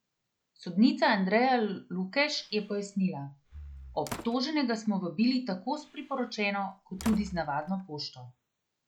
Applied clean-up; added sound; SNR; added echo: none; Slam + Breathing; 17 dB; none.